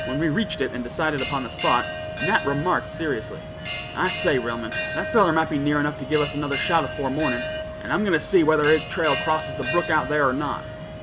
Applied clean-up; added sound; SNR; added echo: none; Bell; 6 dB; none.